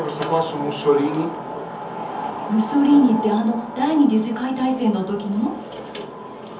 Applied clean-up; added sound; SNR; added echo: none; none; none; reverberation time 0.7 s.